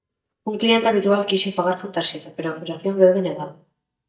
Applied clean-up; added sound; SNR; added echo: neural mask model DeepFilterNet 3.